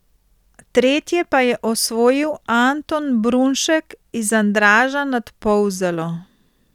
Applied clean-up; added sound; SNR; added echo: none; none; none; none.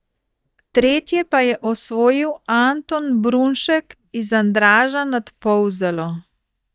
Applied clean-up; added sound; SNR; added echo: neural mask model DeepFilterNet 3.